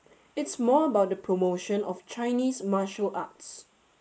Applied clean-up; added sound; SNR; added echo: neural mask model Resemble Enhance denoiser.